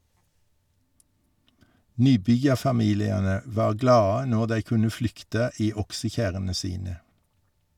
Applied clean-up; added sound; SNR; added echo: none; none; none; none.